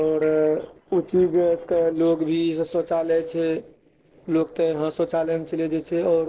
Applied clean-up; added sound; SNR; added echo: neural separator model SepFormer DNS4.